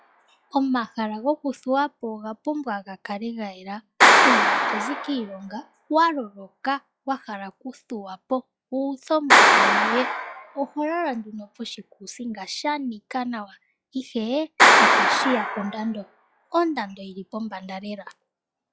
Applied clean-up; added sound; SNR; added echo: classical method log-MMSE.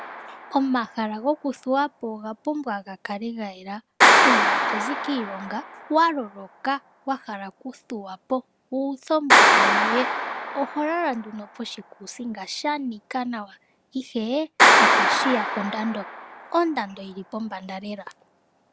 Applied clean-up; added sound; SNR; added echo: none; Clapping; -3 dB; none.